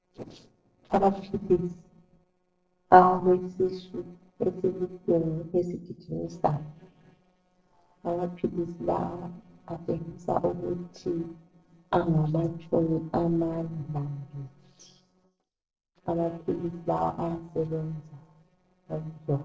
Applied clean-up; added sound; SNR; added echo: neural separator model SepFormer DNS4.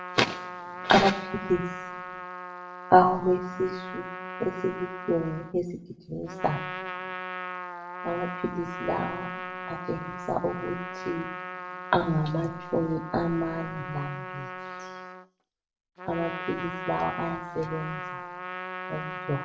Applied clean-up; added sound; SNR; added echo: none; Trumpet; 8 dB; reverberation time 0.6 s.